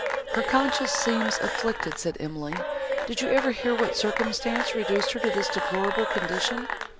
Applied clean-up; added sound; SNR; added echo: none; Applause / Cheering / Clapping; 1 dB; none.